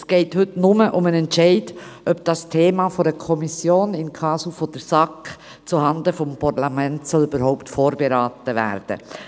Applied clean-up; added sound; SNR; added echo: none; none; none; none.